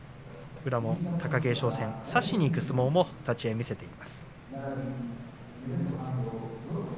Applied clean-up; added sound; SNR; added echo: none; none; none; none.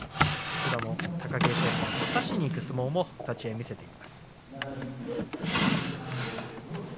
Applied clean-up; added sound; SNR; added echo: none; Drawer open or close; -2 dB; none.